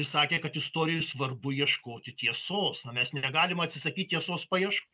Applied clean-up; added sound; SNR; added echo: none; none; none; none.